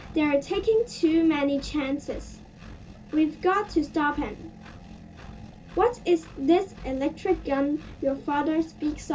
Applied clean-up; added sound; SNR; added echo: none; Engine; 16 dB; reverberation time 0.2 s.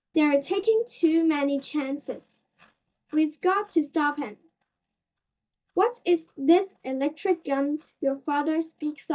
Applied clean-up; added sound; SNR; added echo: neural mask model DeepFilterNet 3.